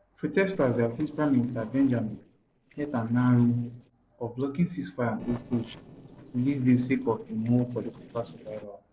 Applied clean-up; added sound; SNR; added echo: neural separator model SepFormer DNS4.